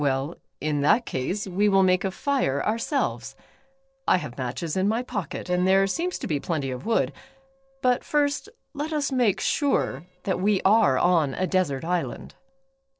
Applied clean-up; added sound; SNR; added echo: neural separator model SepFormer DNS4.